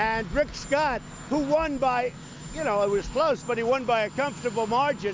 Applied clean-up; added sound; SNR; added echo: none; none; none; none.